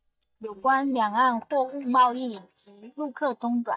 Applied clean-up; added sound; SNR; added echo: neural mask model DeepFilterNet 3.